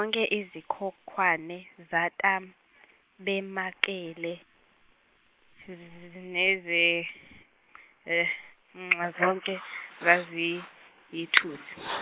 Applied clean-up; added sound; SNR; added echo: neural mask model Resemble Enhance denoiser.